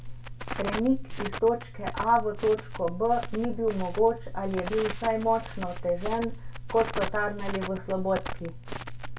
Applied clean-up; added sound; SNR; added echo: none; Crackle; 10 dB; reverberation time 0.2 s.